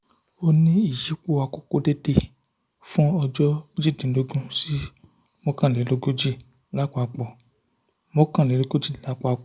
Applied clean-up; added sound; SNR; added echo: none; none; none; none.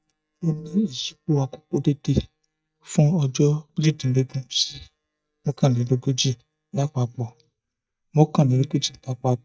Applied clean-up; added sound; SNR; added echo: neural mask model DeepFilterNet 3.